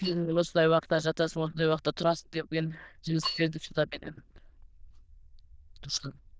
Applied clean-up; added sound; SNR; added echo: neural diffusion model UNIVERSE++.